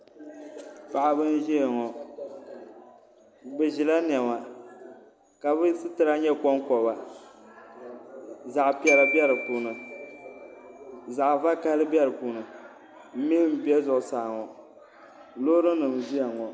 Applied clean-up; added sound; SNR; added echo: none; Glockenspiel; 6 dB; none.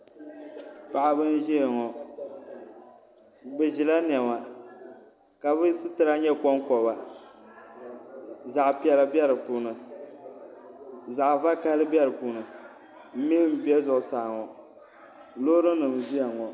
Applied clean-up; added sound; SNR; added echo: none; none; none; none.